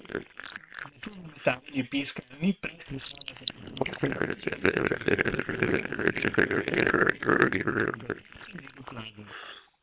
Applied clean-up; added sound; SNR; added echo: neural separator model SepFormer WHAM!.